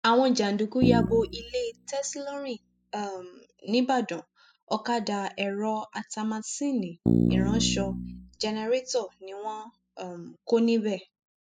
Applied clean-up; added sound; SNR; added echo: classical method spectral subtraction.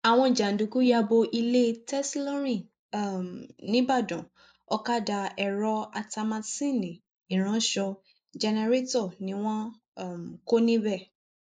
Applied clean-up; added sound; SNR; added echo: neural mask model Resemble Enhance denoiser.